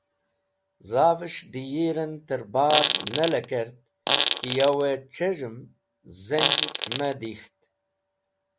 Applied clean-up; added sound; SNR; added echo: none; Fart; -1 dB; none.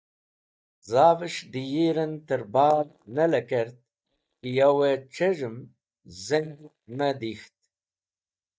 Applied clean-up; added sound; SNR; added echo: neural mask model DeepFilterNet 3.